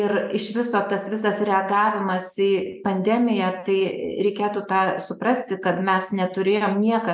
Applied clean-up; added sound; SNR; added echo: none; none; none; none.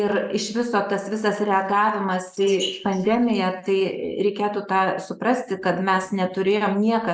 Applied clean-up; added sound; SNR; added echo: neural mask model Resemble Enhance denoiser.